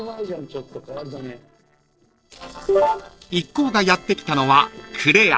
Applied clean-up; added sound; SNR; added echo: neural separator model SepFormer DNS4.